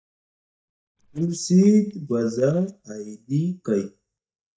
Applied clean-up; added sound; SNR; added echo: neural mask model DeepFilterNet 3.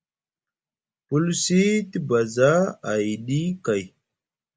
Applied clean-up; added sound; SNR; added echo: none; none; none; none.